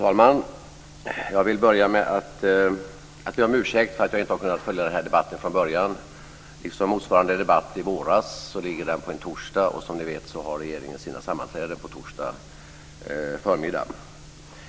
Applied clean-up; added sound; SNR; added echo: none; none; none; none.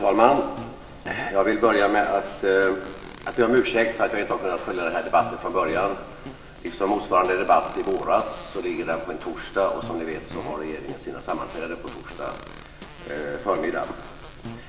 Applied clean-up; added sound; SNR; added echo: none; Fart; 18 dB; reverberation time 2.7 s.